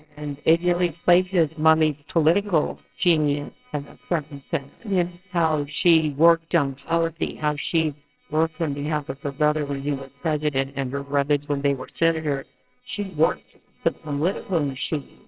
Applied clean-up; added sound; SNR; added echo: neural separator model SepFormer WHAMR!.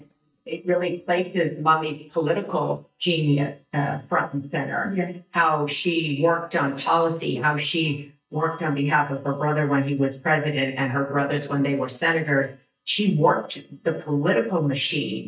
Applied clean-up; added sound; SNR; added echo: neural mask model DeepFilterNet 3.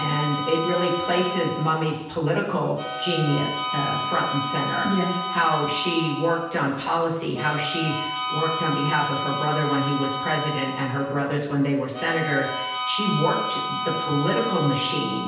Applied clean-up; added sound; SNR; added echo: none; Harmonica; 5 dB; reverberation time 0.9 s.